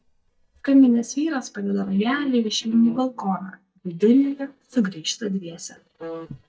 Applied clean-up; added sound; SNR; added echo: neural mask model DeepFilterNet 3.